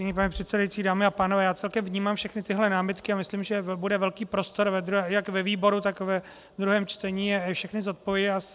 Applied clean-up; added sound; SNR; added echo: none; none; none; none.